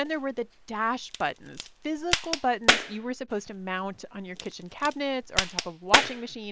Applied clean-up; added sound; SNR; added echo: none; Crack; 0 dB; none.